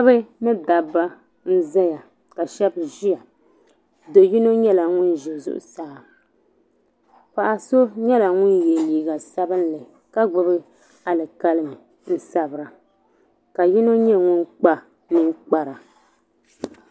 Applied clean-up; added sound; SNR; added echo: none; none; none; none.